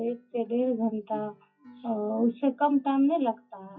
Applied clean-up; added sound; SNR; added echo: classical method WPE with log-MMSE.